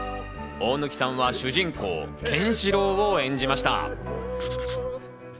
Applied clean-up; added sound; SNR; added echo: none; Writing; 12 dB; none.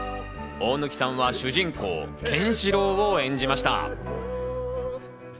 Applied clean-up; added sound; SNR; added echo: none; none; none; none.